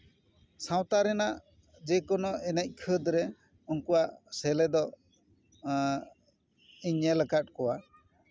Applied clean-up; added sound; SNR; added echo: none; none; none; none.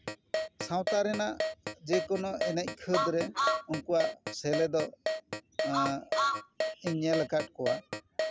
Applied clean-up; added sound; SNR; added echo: none; Keyboard (musical) + Truck; 1 dB; none.